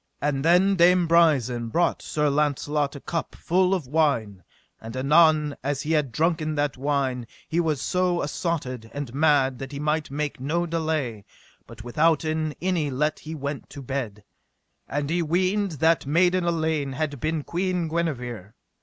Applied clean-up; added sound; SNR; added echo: none; none; none; none.